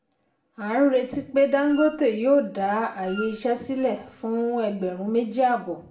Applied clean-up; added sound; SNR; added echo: none; Wind instrument, woodwind instrument; 14 dB; reverberation time 0.5 s.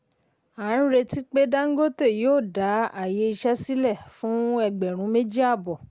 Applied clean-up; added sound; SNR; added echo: none; none; none; none.